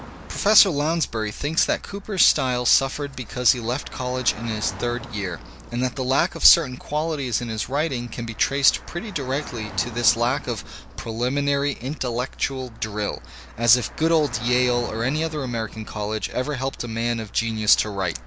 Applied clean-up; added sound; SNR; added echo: none; Traffic noise, roadway noise / Car; 18 dB; none.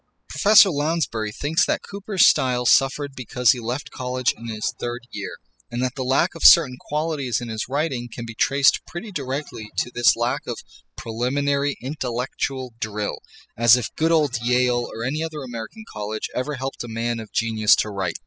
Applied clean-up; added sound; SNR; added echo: classical method spectral subtraction.